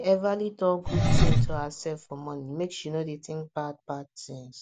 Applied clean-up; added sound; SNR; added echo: none; Engine; -3 dB; none.